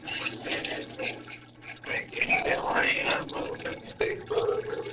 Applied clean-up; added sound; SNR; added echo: neural separator model SepFormer DNS4.